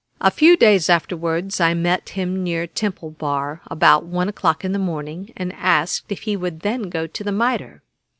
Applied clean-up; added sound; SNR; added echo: none; none; none; none.